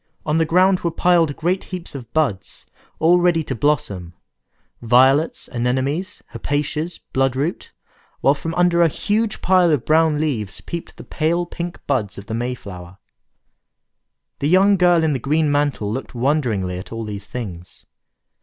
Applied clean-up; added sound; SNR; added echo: none; none; none; none.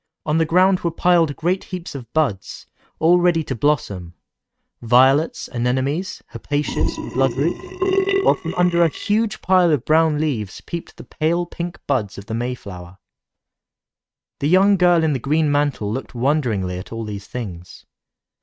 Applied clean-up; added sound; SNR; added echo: neural mask model RNNoise.